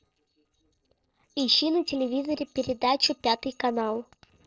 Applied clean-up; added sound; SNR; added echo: neural separator model SepFormer DNS4.